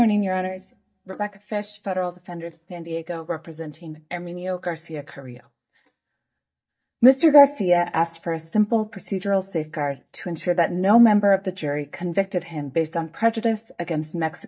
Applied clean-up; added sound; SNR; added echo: neural mask model DeepFilterNet 3.